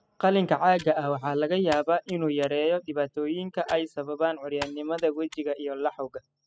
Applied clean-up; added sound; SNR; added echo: classical method spectral subtraction.